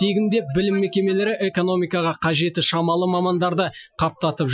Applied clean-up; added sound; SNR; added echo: classical method Wiener filter.